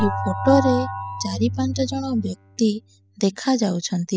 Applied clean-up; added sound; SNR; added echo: classical method spectral subtraction.